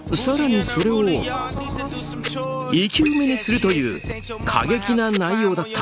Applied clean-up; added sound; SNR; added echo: none; none; none; none.